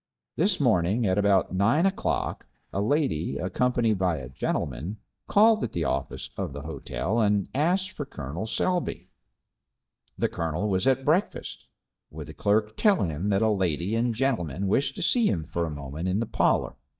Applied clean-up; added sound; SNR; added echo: neural mask model DeepFilterNet 3.